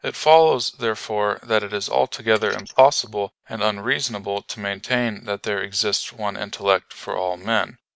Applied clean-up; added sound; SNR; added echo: neural mask model Resemble Enhance denoiser.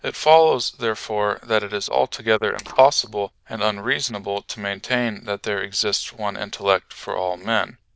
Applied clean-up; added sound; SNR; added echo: neural diffusion model UNIVERSE++.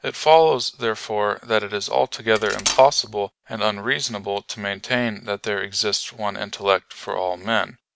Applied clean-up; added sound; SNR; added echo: none; Cutlery, silverware; 8 dB; none.